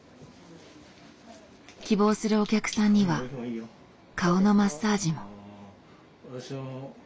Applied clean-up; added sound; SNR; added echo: none; none; none; none.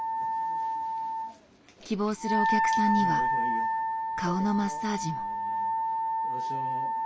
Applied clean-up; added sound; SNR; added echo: none; Wind instrument, woodwind instrument; -4 dB; none.